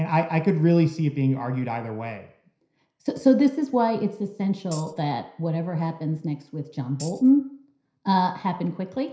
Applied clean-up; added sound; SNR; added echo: none; Tambourine; 20 dB; reverberation time 0.5 s.